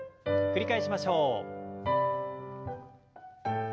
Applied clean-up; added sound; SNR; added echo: none; none; none; none.